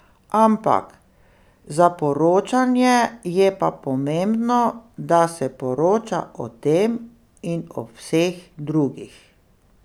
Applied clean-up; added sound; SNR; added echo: none; none; none; none.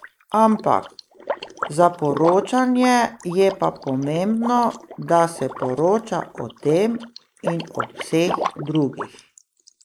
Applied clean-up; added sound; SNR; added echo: neural mask model Resemble Enhance denoiser.